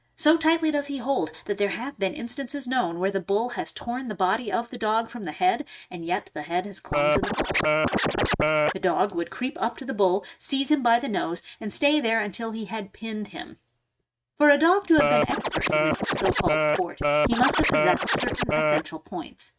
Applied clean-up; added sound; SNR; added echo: neural mask model RNNoise.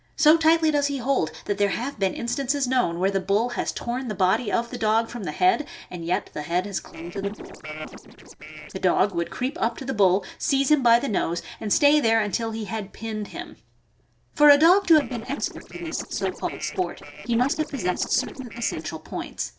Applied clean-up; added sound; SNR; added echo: neural separator model SepFormer DNS4.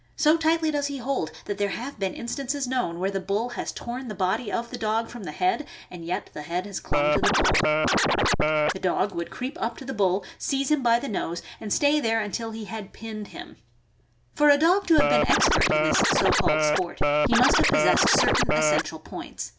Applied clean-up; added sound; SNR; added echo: none; Scratching (performance technique); -5 dB; none.